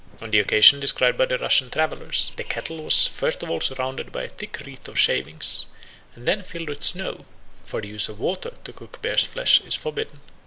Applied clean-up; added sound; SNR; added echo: none; Livestock, farm animals, working animals; 14 dB; none.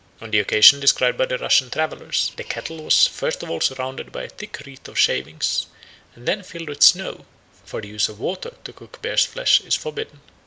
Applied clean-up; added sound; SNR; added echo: none; none; none; none.